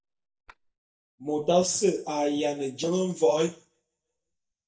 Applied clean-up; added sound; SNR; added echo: neural mask model DeepFilterNet 3.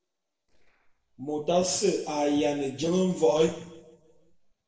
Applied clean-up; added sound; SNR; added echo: neural separator model SepFormer DNS4.